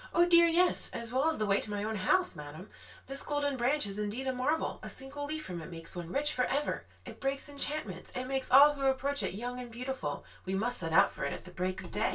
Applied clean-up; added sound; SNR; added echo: none; none; none; reverberation time 0.2 s.